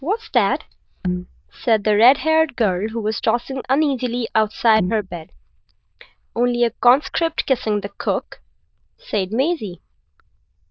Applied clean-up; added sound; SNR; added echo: neural diffusion model UNIVERSE++.